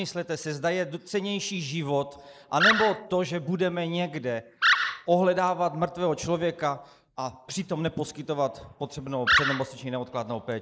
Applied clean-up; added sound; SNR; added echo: neural mask model Resemble Enhance denoiser.